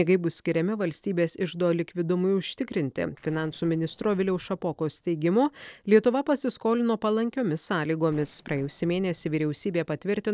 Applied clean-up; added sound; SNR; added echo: neural separator model SepFormer DNS4.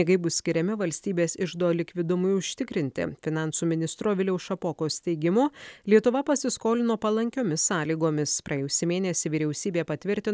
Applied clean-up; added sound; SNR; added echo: none; none; none; none.